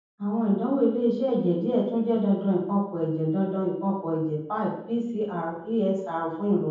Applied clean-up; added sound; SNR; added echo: none; none; none; reverberation time 0.9 s.